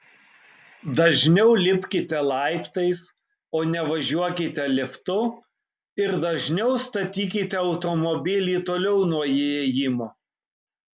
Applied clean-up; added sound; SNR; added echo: none; none; none; none.